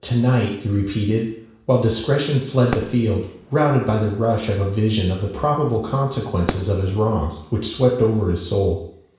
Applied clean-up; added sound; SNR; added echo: none; Fireworks; 16 dB; reverberation time 0.7 s.